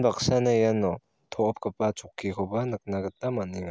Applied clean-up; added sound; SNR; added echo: none; none; none; none.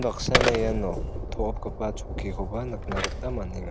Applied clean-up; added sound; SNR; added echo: none; Train + Telephone; -2 dB; none.